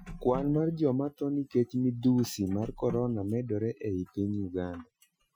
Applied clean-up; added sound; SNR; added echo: classical method Wiener filter.